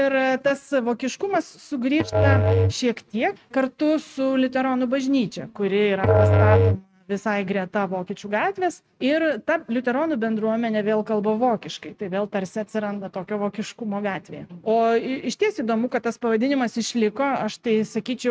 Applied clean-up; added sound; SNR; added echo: neural mask model RNNoise.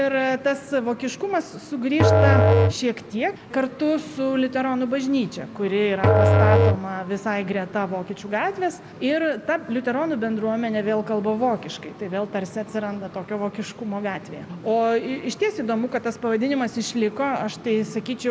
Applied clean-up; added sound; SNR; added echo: none; Musical instrument; -4 dB; none.